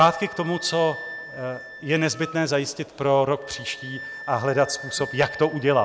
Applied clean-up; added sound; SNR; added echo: none; Wind instrument, woodwind instrument; 14 dB; none.